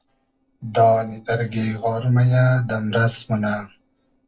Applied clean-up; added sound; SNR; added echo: neural separator model SepFormer DNS4.